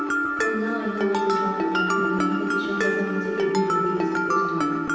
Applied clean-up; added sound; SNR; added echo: none; Mallet percussion; -5 dB; reverberation time 1.1 s.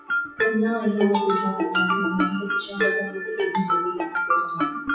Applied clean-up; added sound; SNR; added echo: classical method WPE with log-MMSE.